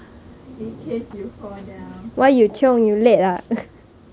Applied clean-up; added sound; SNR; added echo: none; none; none; none.